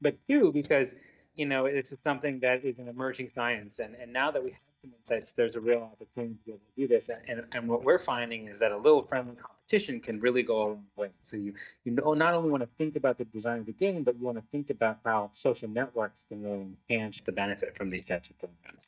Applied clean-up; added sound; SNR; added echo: neural mask model DeepFilterNet 3.